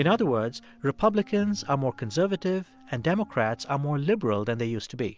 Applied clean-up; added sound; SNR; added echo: none; none; none; none.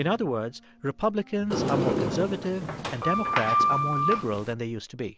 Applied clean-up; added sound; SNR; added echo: none; Sliding door; -2 dB; none.